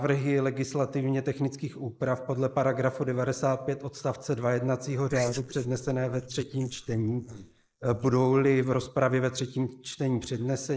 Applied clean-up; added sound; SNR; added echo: neural mask model Resemble Enhance denoiser.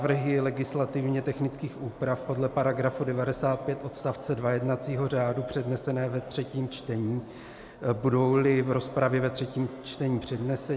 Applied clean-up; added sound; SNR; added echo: none; none; none; none.